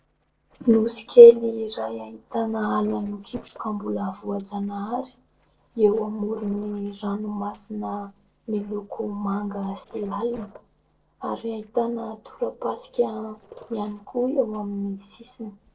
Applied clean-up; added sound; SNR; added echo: neural separator model SepFormer DNS4.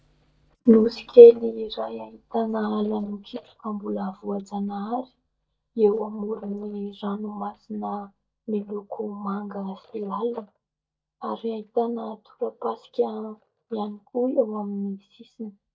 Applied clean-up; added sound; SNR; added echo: neural mask model DeepFilterNet 3.